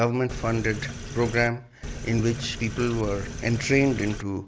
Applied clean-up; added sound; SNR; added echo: none; Sink (filling or washing); 9 dB; none.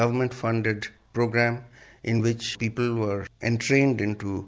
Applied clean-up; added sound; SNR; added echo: none; none; none; none.